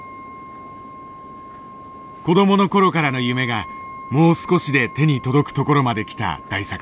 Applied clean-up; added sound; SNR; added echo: none; Wind instrument, woodwind instrument; 17 dB; none.